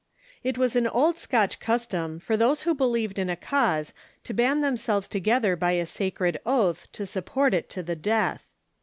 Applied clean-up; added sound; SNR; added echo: none; none; none; none.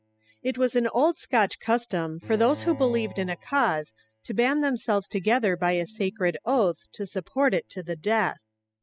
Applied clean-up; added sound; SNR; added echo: classical method spectral subtraction.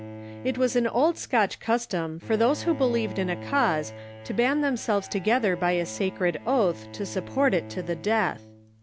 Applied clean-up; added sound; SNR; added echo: none; Bowed string instrument; 14 dB; none.